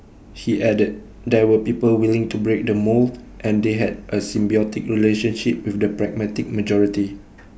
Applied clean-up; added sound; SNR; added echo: none; none; none; none.